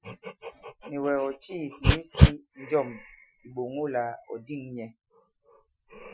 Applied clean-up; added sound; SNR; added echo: classical method Wiener filter.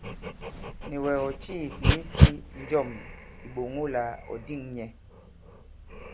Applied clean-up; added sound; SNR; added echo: none; Dog; -5 dB; none.